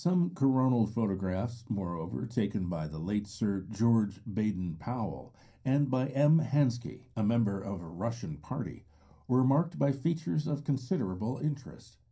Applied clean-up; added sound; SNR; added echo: none; none; none; reverberation time 0.3 s.